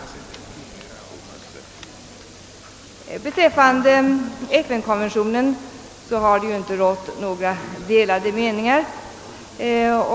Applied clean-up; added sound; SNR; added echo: none; none; none; none.